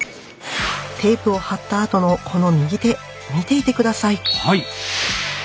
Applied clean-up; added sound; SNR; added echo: none; none; none; none.